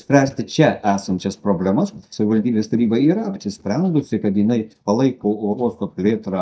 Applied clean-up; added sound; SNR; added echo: neural mask model DeepFilterNet 3.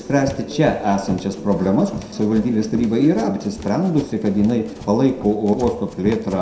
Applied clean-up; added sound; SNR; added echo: none; Run; 16 dB; reverberation time 0.5 s.